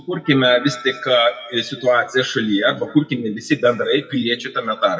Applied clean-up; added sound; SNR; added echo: classical method WPE with log-MMSE.